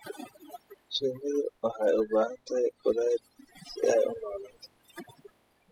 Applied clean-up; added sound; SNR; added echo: classical method spectral subtraction.